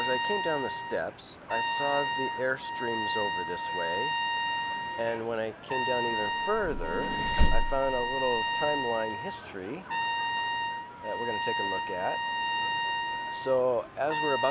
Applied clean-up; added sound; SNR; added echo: none; Vehicle + Trumpet; -3 dB; none.